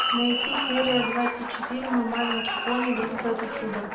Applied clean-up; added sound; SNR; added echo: none; Applause; 1 dB; reverberation time 0.7 s.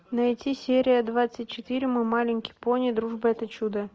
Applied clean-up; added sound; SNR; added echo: none; none; none; none.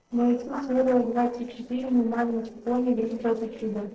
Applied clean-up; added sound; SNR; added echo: neural separator model SepFormer DNS4.